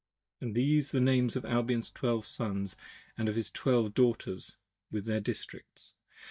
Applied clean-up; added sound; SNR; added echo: neural mask model DeepFilterNet 3.